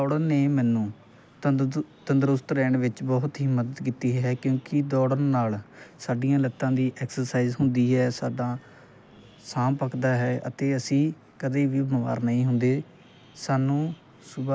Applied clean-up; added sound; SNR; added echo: none; none; none; none.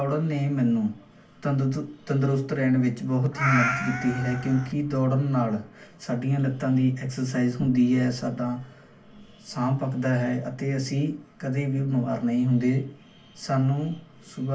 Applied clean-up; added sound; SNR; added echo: none; Meow; 4 dB; reverberation time 0.3 s.